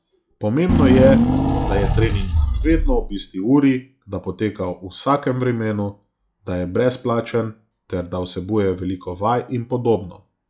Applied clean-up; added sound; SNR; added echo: classical method log-MMSE.